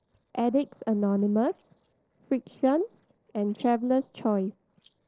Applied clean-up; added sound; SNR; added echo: neural separator model SepFormer DNS4.